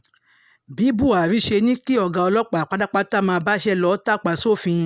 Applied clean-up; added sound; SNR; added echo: none; none; none; none.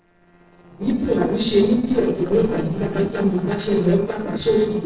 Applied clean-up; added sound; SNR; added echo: neural separator model SepFormer DNS4.